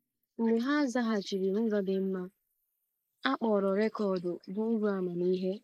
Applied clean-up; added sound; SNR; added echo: neural mask model Resemble Enhance denoiser.